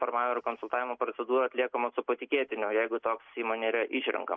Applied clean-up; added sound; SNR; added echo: none; none; none; none.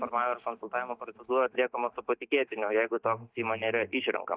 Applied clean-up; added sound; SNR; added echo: neural mask model DeepFilterNet 3.